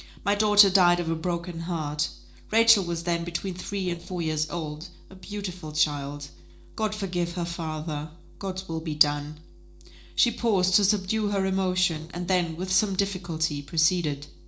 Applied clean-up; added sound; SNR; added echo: neural separator model SepFormer DNS4.